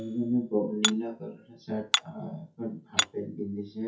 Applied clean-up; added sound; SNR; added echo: classical method WPE with log-MMSE.